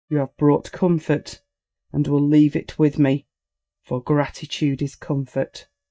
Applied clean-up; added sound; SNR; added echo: neural mask model DeepFilterNet 3.